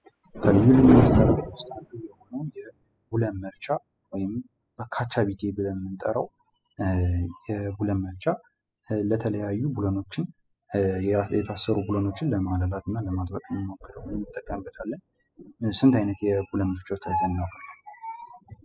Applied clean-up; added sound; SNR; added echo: classical method spectral subtraction.